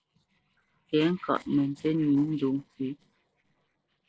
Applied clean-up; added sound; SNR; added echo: neural separator model SepFormer DNS4.